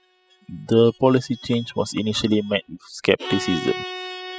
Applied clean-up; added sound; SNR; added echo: classical method spectral subtraction.